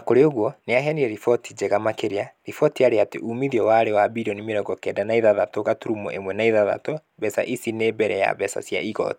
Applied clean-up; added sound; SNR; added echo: none; none; none; none.